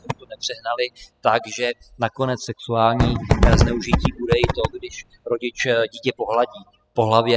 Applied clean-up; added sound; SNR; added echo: classical method spectral subtraction.